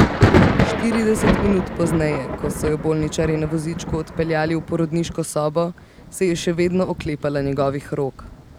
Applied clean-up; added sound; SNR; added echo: none; Thunder; 1 dB; none.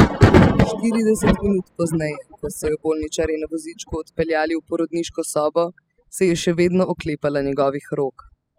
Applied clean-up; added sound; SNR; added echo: classical method spectral subtraction.